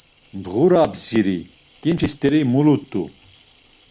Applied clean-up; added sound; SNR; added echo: none; Boiling / Alarm; 4 dB; none.